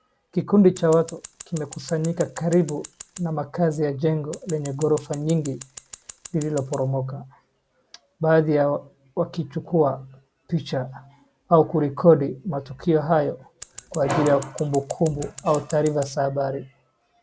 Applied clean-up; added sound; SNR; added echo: none; Scissors; 19 dB; none.